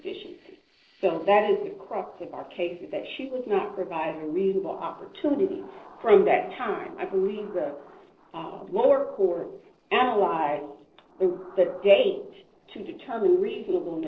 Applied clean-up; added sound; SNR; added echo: neural separator model SepFormer DNS4.